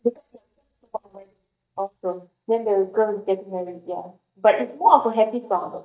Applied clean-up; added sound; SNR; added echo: neural mask model DeepFilterNet 3.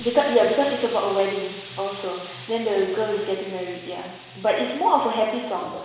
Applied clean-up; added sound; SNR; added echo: none; Explosion; 18 dB; reverberation time 1.0 s.